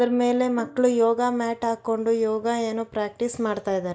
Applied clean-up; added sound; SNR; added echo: neural mask model DeepFilterNet 3.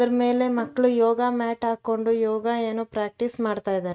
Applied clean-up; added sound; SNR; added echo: neural mask model RNNoise.